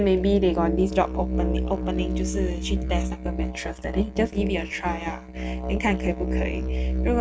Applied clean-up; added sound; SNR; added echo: neural mask model RNNoise.